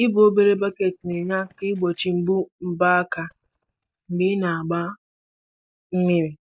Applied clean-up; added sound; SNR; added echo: neural mask model DeepFilterNet 3.